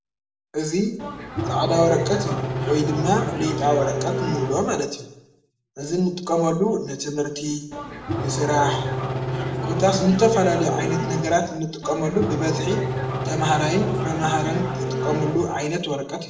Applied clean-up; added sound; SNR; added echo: none; Race car, auto racing / Engine starting; 2 dB; reverberation time 0.6 s.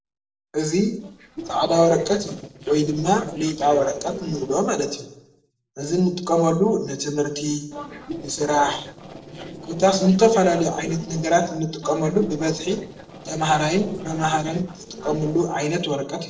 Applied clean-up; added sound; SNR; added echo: neural separator model SepFormer DNS4.